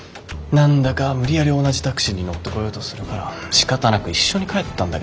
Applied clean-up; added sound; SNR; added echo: none; none; none; none.